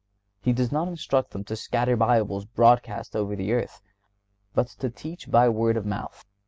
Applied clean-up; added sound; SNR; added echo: none; none; none; none.